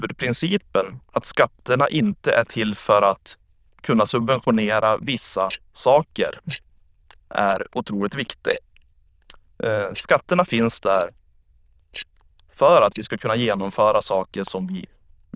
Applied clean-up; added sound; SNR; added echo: neural diffusion model UNIVERSE++.